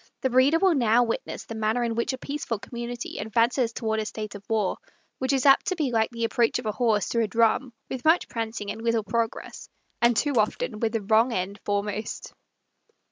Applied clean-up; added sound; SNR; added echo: none; Coin (dropping); 19 dB; none.